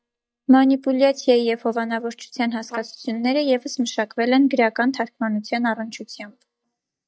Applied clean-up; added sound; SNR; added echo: neural mask model DeepFilterNet 3.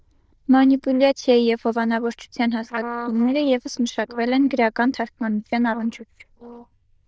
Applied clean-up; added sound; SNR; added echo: neural diffusion model UNIVERSE++.